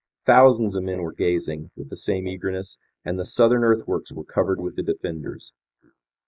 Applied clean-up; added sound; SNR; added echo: neural mask model Resemble Enhance denoiser.